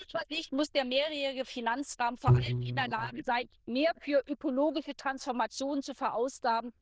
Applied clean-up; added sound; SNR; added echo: neural diffusion model UNIVERSE++.